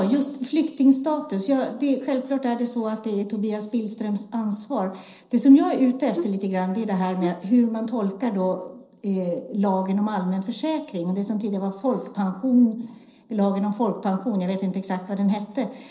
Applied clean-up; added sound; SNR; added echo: neural separator model SepFormer DNS4.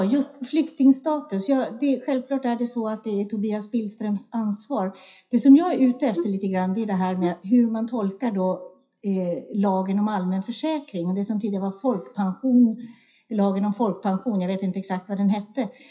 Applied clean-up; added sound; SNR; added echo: classical method WPE with log-MMSE.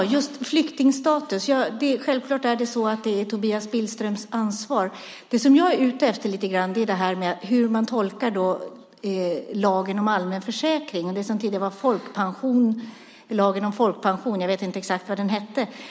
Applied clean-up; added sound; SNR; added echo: none; none; none; none.